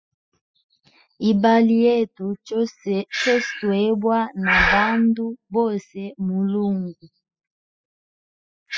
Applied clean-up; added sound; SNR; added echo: classical method spectral subtraction.